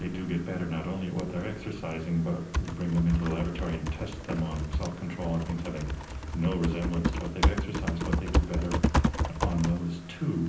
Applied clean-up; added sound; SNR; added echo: none; Typing; 0 dB; reverberation time 0.6 s.